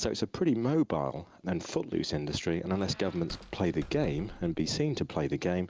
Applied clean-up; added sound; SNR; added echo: none; Squeak; 17 dB; none.